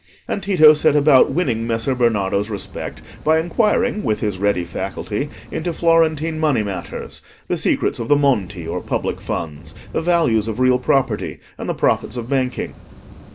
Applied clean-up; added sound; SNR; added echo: none; Fire; 20 dB; none.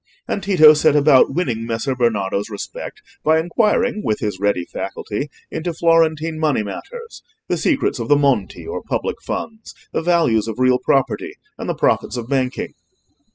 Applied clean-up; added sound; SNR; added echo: classical method spectral subtraction.